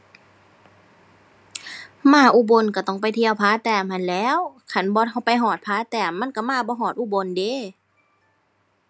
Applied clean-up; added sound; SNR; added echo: none; none; none; none.